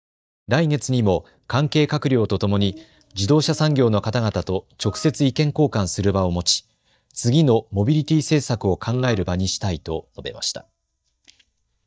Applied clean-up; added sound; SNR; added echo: neural mask model DeepFilterNet 3.